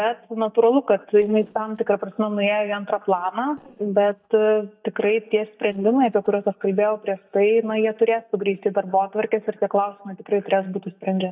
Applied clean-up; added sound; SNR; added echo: neural mask model DeepFilterNet 3.